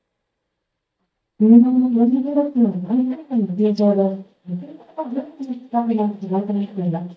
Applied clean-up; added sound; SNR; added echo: neural mask model DeepFilterNet 3.